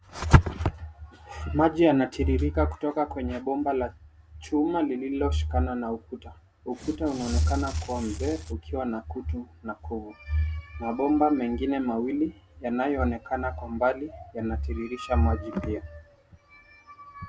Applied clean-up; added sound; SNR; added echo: none; Tearing; 14 dB; none.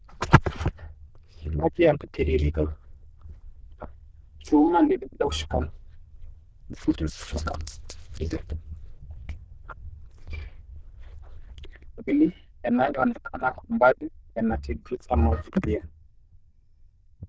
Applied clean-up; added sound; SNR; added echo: neural diffusion model UNIVERSE++.